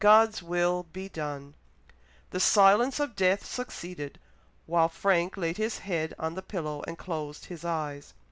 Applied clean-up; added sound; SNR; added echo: none; none; none; none.